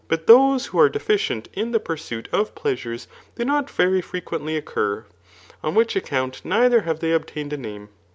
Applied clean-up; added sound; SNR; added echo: none; none; none; none.